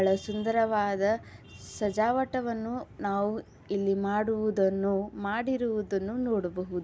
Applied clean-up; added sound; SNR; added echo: none; none; none; none.